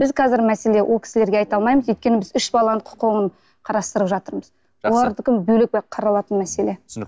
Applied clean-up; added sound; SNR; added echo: none; none; none; none.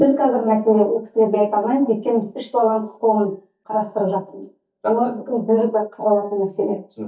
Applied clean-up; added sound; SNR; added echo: neural mask model DeepFilterNet 3.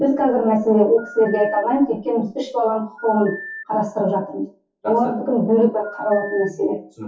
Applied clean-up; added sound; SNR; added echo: classical method WPE with log-MMSE.